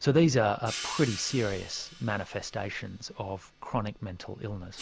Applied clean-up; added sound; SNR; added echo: none; Hi-hat; 15 dB; none.